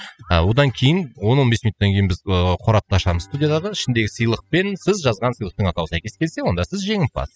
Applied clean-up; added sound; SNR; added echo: classical method spectral subtraction.